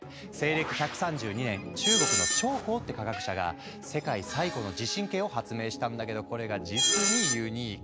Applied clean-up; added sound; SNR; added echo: none; Screech; 1 dB; none.